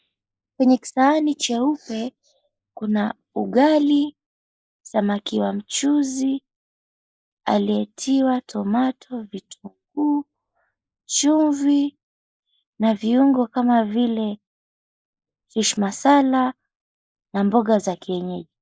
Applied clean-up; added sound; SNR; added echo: neural mask model Resemble Enhance denoiser.